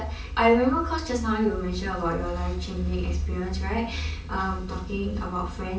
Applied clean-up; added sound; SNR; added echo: none; none; none; reverberation time 0.4 s.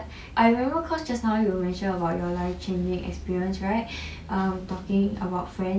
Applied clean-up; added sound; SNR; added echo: none; none; none; none.